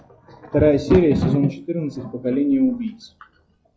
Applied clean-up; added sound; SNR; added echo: classical method log-MMSE.